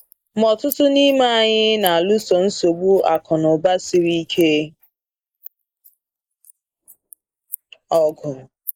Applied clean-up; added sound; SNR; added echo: neural mask model Resemble Enhance denoiser.